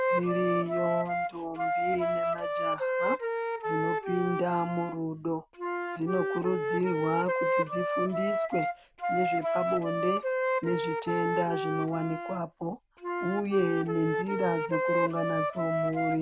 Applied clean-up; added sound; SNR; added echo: none; Wind instrument, woodwind instrument; -2 dB; none.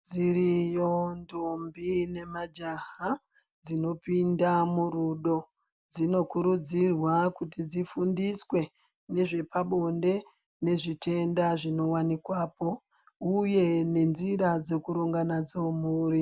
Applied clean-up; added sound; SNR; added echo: none; none; none; none.